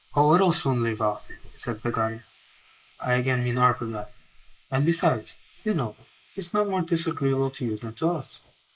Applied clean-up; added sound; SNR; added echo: neural mask model Resemble Enhance denoiser.